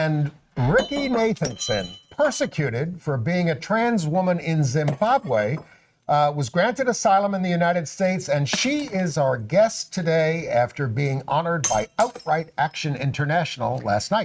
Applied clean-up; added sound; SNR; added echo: neural mask model RNNoise.